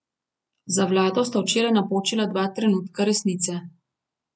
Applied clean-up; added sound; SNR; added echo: none; none; none; none.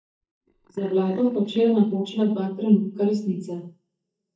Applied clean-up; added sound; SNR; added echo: neural mask model DeepFilterNet 3.